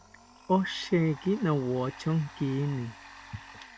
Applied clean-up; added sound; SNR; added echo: none; Domestic sounds, home sounds; 19 dB; none.